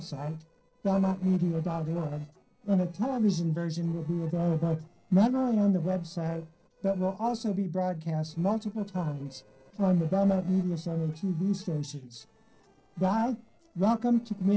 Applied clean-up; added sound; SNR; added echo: neural separator model SepFormer DNS4.